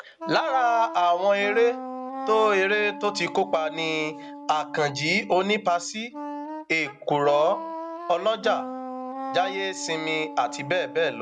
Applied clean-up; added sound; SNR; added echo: none; Wind instrument, woodwind instrument; 11 dB; none.